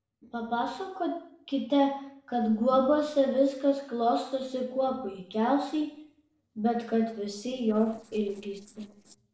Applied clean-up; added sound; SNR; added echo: neural separator model SepFormer DNS4.